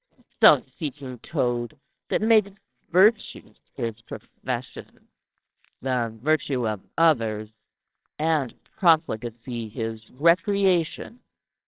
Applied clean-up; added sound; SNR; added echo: neural separator model SepFormer WHAMR!.